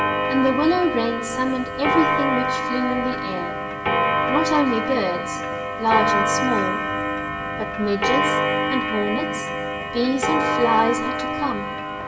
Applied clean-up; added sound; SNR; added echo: none; Clock; -1 dB; reverberation time 2.5 s.